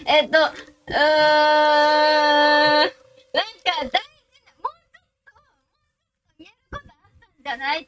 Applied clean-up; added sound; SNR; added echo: neural mask model RNNoise.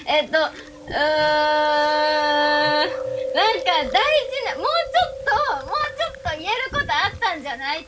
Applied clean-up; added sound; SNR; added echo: none; Chewing, mastication; 11 dB; none.